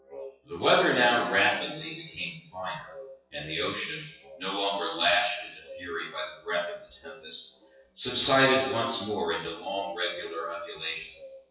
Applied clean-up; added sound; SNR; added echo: classical method WPE with log-MMSE.